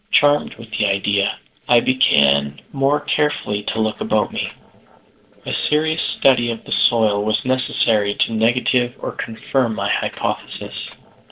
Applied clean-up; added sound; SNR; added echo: neural separator model SepFormer DNS4.